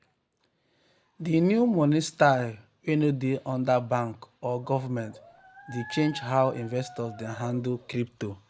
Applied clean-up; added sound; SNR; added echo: none; Dog; 18 dB; none.